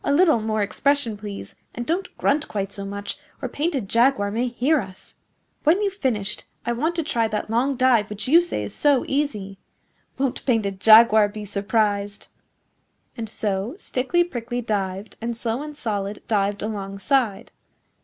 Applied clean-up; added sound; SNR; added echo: none; none; none; none.